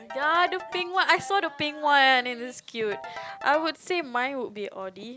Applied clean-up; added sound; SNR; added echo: none; Ringtone / Keyboard (musical); 17 dB; none.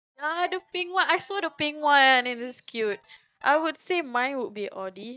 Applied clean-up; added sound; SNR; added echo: neural mask model DeepFilterNet 3.